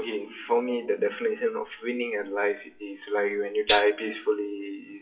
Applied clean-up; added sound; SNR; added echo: classical method WPE with log-MMSE.